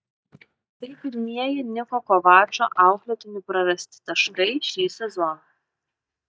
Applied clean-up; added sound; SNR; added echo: neural mask model DeepFilterNet 3.